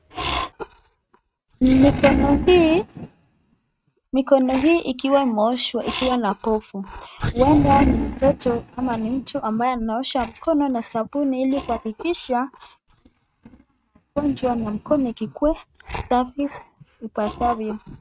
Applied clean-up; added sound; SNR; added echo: neural mask model RNNoise.